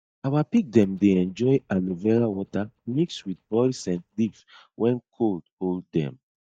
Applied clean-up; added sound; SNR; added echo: neural mask model DeepFilterNet 3.